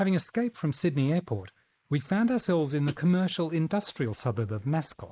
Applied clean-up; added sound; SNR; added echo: neural mask model Resemble Enhance denoiser.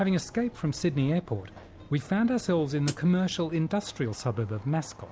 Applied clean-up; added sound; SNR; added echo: none; Hi-hat; 10 dB; none.